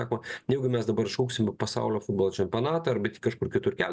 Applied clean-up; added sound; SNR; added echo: none; none; none; none.